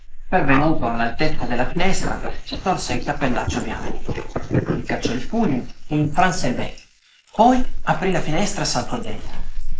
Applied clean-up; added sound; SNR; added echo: neural mask model Resemble Enhance denoiser.